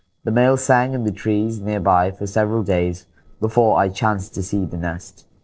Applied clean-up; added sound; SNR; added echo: neural separator model SepFormer DNS4.